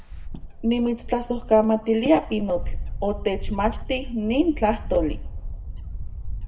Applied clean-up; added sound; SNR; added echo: none; Wind / Bird; 7 dB; reverberation time 0.6 s.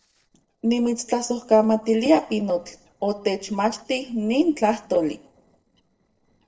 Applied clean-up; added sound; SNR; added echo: neural separator model SepFormer DNS4.